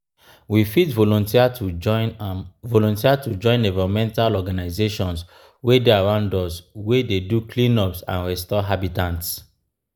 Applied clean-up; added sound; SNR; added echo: neural mask model Resemble Enhance denoiser.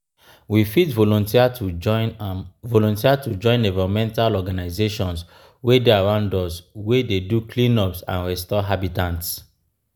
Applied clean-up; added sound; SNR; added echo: none; none; none; none.